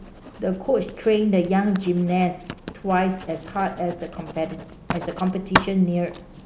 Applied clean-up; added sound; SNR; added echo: none; Writing; 9 dB; none.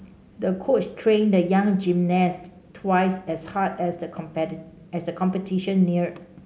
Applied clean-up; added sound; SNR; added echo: none; none; none; none.